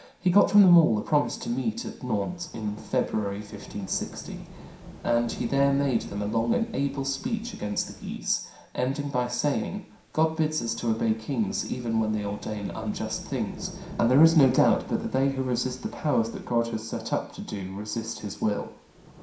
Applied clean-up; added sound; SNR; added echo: none; Rain / Thunderstorm; 18 dB; reverberation time 0.5 s.